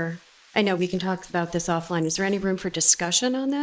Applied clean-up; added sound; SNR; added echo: neural mask model Resemble Enhance denoiser.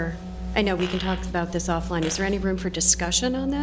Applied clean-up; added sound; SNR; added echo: none; Keyboard (musical) + Fart; 14 dB; none.